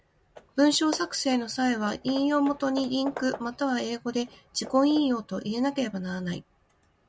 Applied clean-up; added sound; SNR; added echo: none; Hammer / Wood; 18 dB; none.